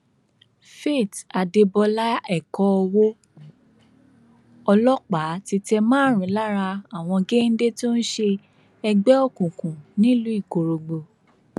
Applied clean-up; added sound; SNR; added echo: none; none; none; none.